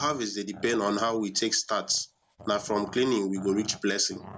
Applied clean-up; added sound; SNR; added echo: none; Growling; 19 dB; none.